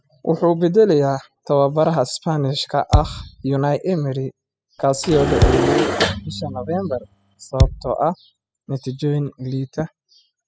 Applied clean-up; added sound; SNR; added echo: classical method spectral subtraction.